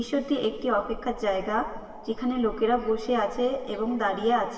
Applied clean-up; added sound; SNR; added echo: none; Rain; 16 dB; reverberation time 1.8 s.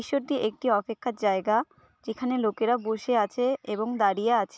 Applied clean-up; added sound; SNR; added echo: none; none; none; none.